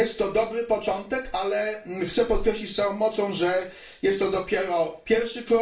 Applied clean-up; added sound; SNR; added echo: none; none; none; reverberation time 0.3 s.